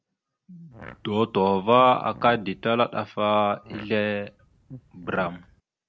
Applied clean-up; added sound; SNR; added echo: none; Fart; 20 dB; none.